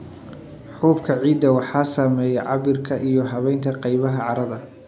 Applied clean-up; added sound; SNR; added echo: none; none; none; none.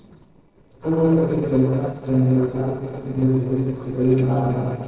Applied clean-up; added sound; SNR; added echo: neural separator model SepFormer DNS4.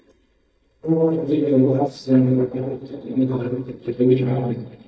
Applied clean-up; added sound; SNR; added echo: neural mask model DeepFilterNet 3.